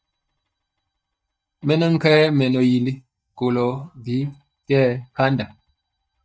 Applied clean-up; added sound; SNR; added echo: neural mask model DeepFilterNet 3.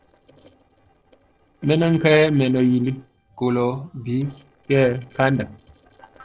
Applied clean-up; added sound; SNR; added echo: neural separator model SepFormer DNS4.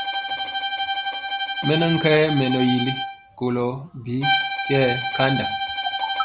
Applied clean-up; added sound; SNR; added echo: none; Bowed string instrument; 2 dB; none.